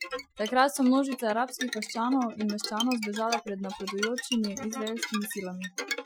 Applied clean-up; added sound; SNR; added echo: classical method Wiener filter.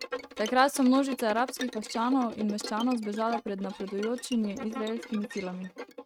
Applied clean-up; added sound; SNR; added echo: neural mask model RNNoise.